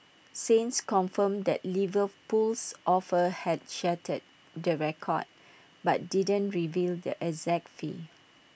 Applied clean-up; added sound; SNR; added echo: none; none; none; none.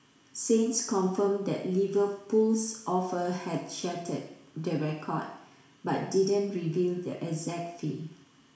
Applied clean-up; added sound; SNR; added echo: none; none; none; reverberation time 0.7 s.